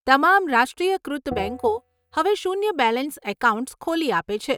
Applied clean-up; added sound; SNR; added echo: neural mask model RNNoise.